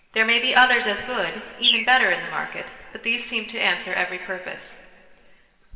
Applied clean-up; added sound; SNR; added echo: none; Bird; 3 dB; reverberation time 2.2 s.